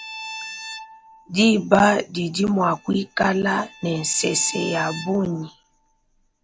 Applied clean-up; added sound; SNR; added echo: none; Bowed string instrument; 16 dB; none.